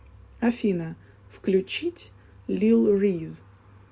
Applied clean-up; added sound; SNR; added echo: none; none; none; none.